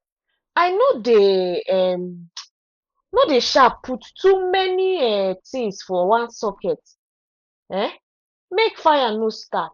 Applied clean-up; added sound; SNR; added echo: neural mask model Resemble Enhance denoiser.